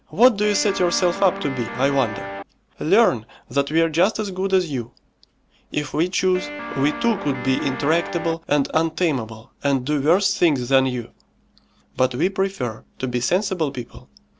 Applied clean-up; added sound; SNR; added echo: none; Guitar; 8 dB; none.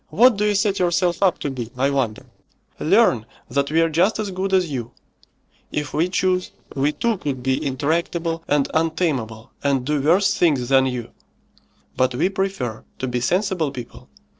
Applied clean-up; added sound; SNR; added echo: neural separator model SepFormer DNS4.